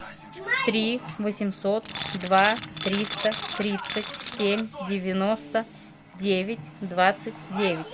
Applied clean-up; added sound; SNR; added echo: none; Tools; 5 dB; none.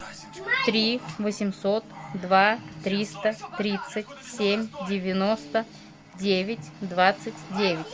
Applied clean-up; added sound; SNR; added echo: none; none; none; none.